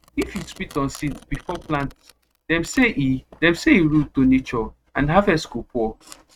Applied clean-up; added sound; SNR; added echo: neural mask model RNNoise.